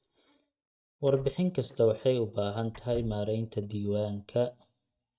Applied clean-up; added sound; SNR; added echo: neural mask model DeepFilterNet 3.